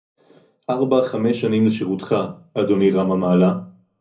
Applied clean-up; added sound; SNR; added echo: none; none; none; reverberation time 0.4 s.